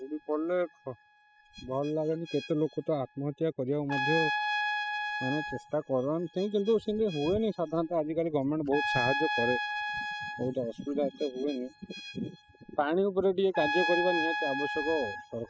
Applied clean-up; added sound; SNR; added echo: classical method spectral subtraction.